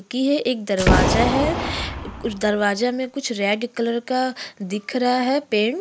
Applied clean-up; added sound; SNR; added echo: none; Boom; 0 dB; none.